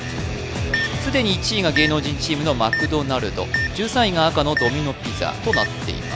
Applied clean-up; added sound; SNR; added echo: none; none; none; none.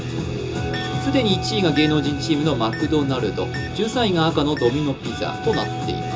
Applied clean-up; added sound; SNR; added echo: none; Wind instrument, woodwind instrument; 15 dB; reverberation time 0.2 s.